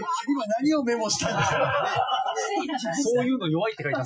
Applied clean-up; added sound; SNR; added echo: classical method Wiener filter.